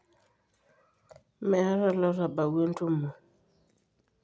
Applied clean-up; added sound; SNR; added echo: none; none; none; none.